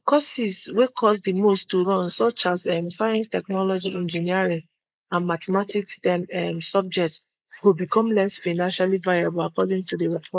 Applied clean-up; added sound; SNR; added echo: neural mask model Resemble Enhance denoiser.